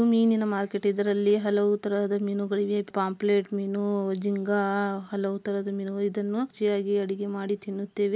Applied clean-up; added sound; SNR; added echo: none; none; none; none.